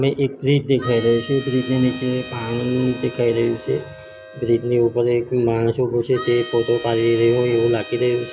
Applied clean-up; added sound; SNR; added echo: none; Harmonica; 17 dB; none.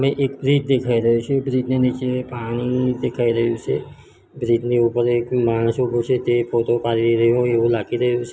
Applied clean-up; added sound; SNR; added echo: none; none; none; none.